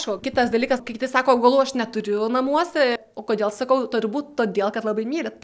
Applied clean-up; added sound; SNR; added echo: none; none; none; none.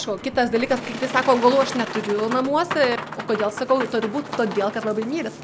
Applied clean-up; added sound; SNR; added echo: none; Boat, Water vehicle; 10 dB; none.